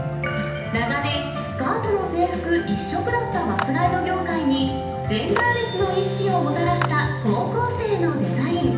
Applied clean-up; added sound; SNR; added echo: none; Clapping; 13 dB; reverberation time 0.8 s.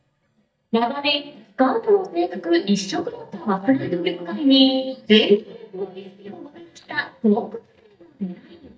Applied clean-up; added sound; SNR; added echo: neural mask model DeepFilterNet 3.